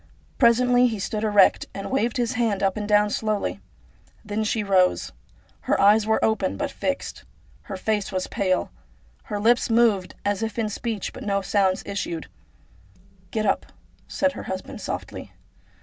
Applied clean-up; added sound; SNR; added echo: none; none; none; none.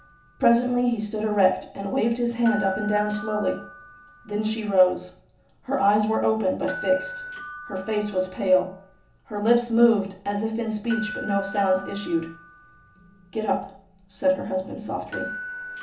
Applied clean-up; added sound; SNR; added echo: none; Door / Bell; 15 dB; reverberation time 0.8 s.